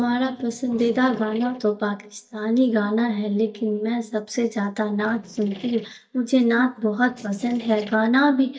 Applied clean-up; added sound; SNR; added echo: neural mask model DeepFilterNet 3.